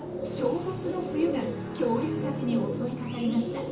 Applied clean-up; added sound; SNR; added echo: none; Bird; 7 dB; reverberation time 0.8 s.